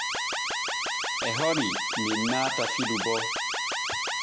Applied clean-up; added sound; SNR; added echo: none; Alarm; -3 dB; none.